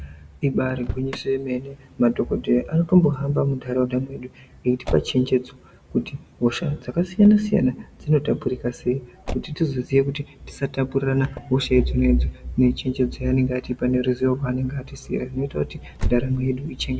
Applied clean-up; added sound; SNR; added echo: none; Motor vehicle (road); 15 dB; none.